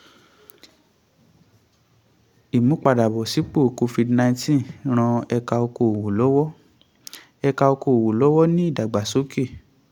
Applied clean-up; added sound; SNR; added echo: none; none; none; none.